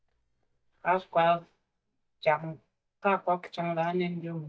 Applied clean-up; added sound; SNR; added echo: neural mask model DeepFilterNet 3.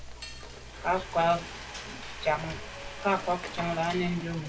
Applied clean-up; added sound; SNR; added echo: none; Frying (food); 10 dB; reverberation time 0.4 s.